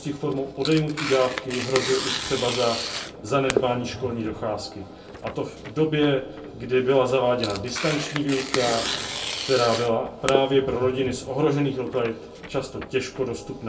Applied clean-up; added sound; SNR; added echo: none; Tearing; 8 dB; reverberation time 0.2 s.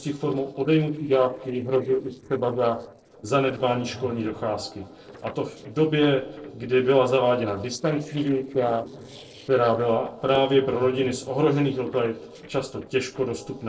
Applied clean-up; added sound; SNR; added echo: neural separator model SepFormer DNS4.